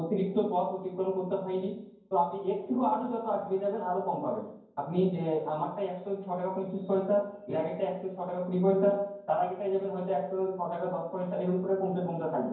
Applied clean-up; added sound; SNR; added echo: none; none; none; reverberation time 0.9 s.